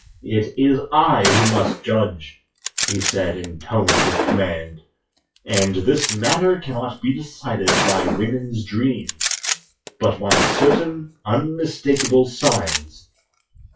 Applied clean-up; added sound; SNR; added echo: classical method WPE with log-MMSE.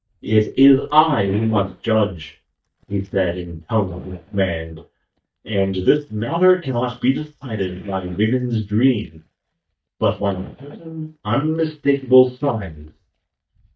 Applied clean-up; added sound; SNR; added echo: neural mask model DeepFilterNet 3.